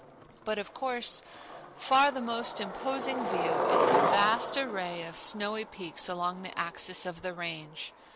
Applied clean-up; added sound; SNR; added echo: none; Skateboard; 0 dB; none.